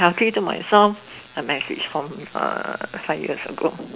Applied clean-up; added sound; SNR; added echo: none; none; none; none.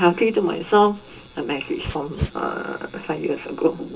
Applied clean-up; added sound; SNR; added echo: none; Dog; 14 dB; reverberation time 0.2 s.